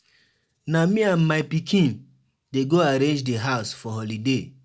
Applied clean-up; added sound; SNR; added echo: none; none; none; none.